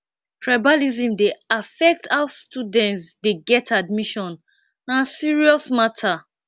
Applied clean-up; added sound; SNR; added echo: none; none; none; none.